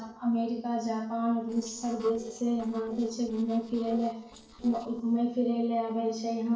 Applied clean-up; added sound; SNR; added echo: neural separator model SepFormer DNS4.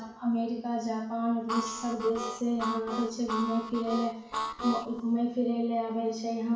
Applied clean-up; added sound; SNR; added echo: none; Harmonica; 6 dB; reverberation time 0.7 s.